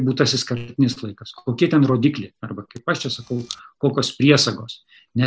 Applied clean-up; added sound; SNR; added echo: none; Camera; 19 dB; none.